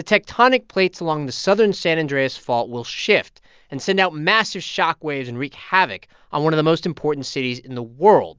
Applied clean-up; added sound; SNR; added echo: none; none; none; none.